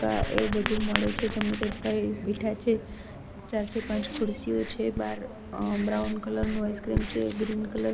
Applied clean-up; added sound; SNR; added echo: none; Writing; 7 dB; none.